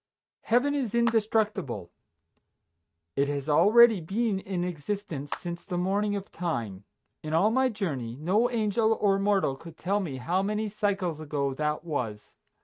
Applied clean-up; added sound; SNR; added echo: neural mask model RNNoise.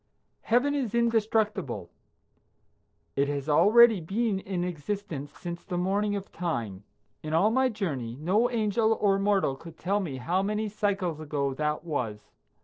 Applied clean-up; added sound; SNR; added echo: neural separator model SepFormer DNS4.